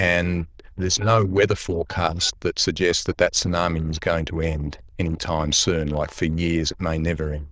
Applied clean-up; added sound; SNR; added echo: neural diffusion model UNIVERSE++.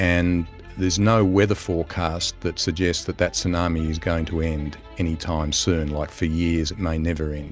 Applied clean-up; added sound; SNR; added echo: none; none; none; none.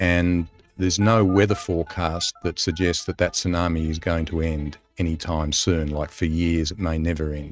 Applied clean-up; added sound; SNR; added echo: neural mask model RNNoise.